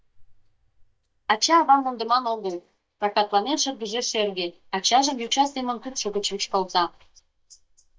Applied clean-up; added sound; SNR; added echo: neural mask model DeepFilterNet 3.